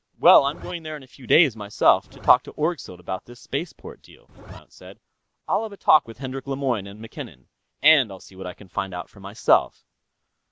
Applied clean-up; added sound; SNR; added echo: none; Zipper (clothing); 13 dB; none.